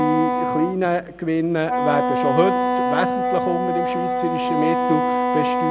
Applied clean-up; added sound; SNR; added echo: none; Wind instrument, woodwind instrument; -2 dB; none.